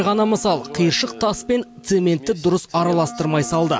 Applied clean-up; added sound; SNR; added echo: none; Wind instrument, woodwind instrument; 19 dB; none.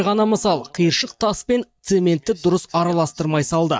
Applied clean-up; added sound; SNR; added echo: neural mask model DeepFilterNet 3.